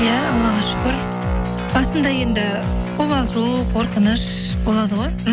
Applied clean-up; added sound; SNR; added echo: none; Guitar; 5 dB; none.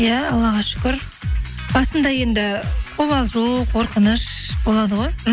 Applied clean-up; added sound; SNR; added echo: none; none; none; none.